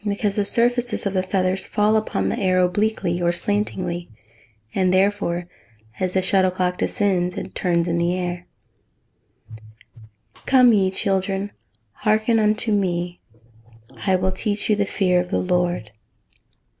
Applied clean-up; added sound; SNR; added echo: none; none; none; none.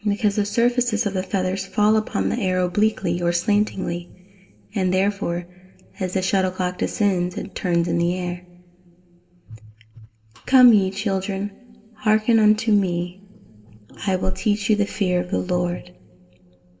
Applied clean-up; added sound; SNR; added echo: none; none; none; reverberation time 0.6 s.